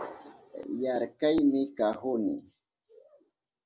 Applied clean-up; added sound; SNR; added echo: none; none; none; none.